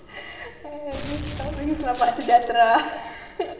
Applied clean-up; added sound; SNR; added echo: none; Gunshot, gunfire; 13 dB; reverberation time 1.2 s.